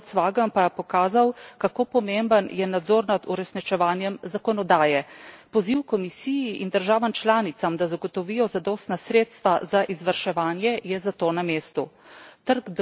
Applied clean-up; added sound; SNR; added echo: none; none; none; none.